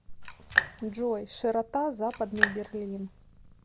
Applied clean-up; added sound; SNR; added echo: none; Raindrop; 0 dB; none.